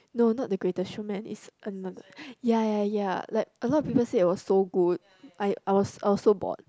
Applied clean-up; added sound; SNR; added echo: none; none; none; none.